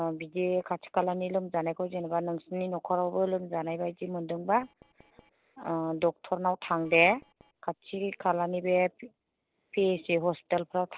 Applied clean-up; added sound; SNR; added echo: neural separator model SepFormer DNS4.